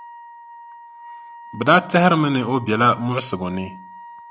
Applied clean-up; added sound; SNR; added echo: none; Wind instrument, woodwind instrument; 19 dB; none.